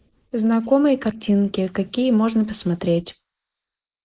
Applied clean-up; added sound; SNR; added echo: neural mask model Resemble Enhance denoiser.